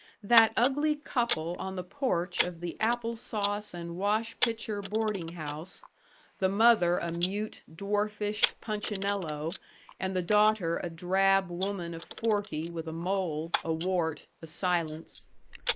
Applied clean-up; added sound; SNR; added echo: neural mask model Resemble Enhance denoiser.